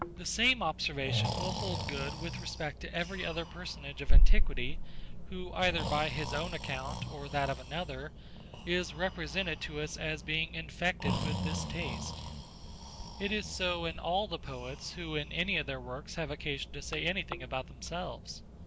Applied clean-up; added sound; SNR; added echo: none; Breathing; -4 dB; none.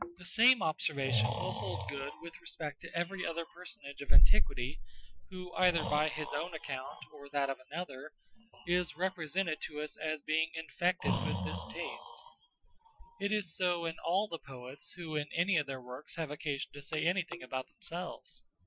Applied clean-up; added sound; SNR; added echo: classical method Wiener filter.